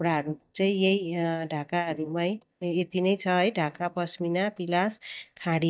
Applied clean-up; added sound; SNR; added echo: neural mask model DeepFilterNet 3.